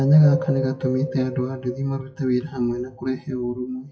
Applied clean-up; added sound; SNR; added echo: classical method WPE with log-MMSE.